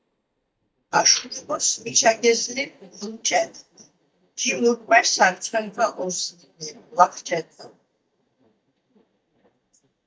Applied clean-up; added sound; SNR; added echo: neural mask model DeepFilterNet 3.